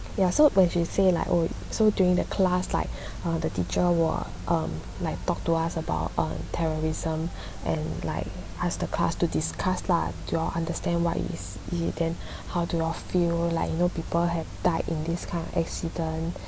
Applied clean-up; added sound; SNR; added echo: none; none; none; none.